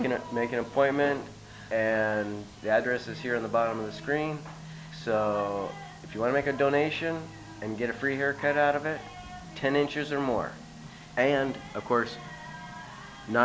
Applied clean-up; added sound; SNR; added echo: none; none; none; none.